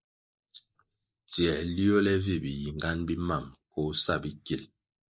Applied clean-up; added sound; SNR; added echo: neural mask model Resemble Enhance denoiser.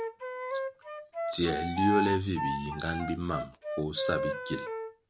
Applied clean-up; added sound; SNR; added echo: none; Wind instrument, woodwind instrument; 2 dB; none.